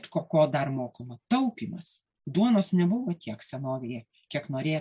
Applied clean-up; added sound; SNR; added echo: none; none; none; none.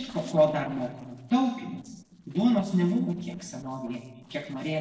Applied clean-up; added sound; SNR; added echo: neural separator model SepFormer DNS4.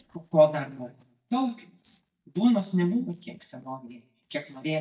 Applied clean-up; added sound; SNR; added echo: neural mask model DeepFilterNet 3.